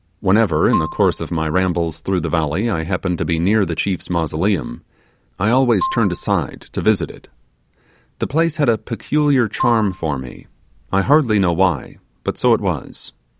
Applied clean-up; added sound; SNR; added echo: none; Marimba, xylophone; 11 dB; none.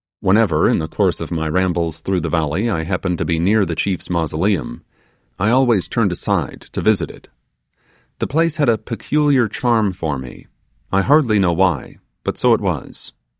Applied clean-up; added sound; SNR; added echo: neural mask model DeepFilterNet 3.